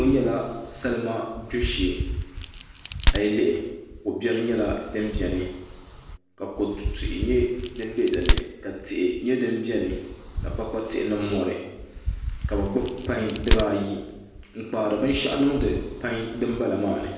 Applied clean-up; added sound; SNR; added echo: none; Crack; 3 dB; reverberation time 1.0 s.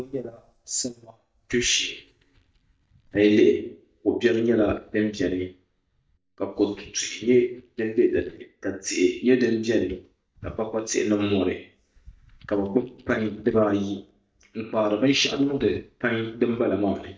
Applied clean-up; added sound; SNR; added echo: neural mask model DeepFilterNet 3.